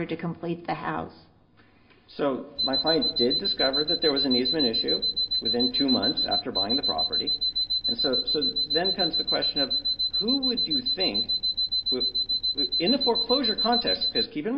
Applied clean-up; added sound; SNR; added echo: none; Alarm; -3 dB; reverberation time 0.4 s.